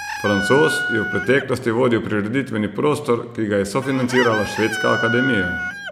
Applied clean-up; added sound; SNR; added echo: none; Chicken, rooster; 7 dB; none.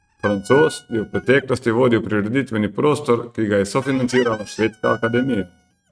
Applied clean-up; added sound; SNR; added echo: neural mask model RNNoise.